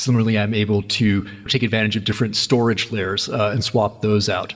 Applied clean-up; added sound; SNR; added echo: none; none; none; reverberation time 0.5 s.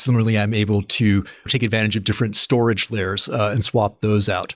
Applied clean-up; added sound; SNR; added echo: none; none; none; none.